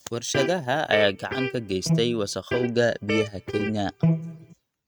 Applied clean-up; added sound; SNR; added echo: neural mask model RNNoise.